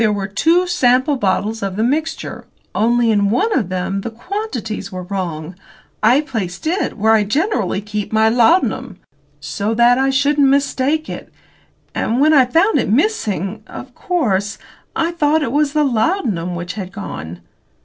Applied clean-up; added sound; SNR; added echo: none; none; none; none.